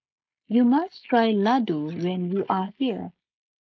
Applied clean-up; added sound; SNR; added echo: neural mask model Resemble Enhance denoiser.